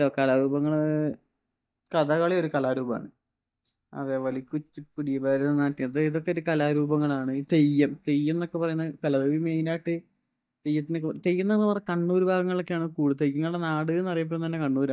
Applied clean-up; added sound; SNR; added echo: neural mask model DeepFilterNet 3.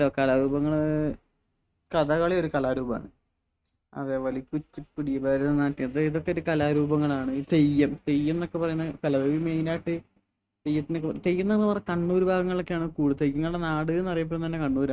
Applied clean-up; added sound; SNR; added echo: neural mask model RNNoise.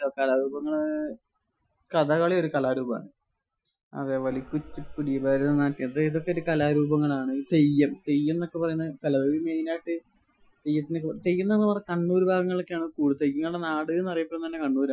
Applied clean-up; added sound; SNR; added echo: classical method Wiener filter.